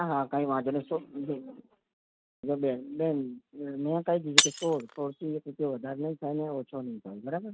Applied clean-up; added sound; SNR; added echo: neural mask model RNNoise.